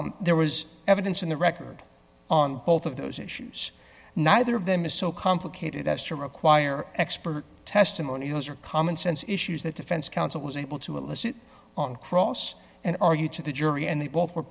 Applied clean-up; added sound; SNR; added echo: none; none; none; none.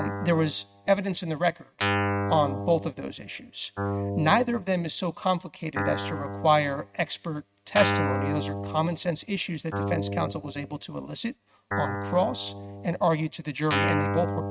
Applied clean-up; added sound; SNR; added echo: neural mask model RNNoise.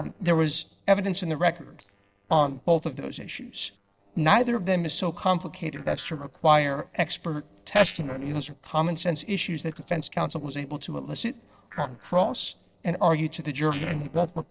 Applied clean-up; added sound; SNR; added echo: neural separator model SepFormer DNS4.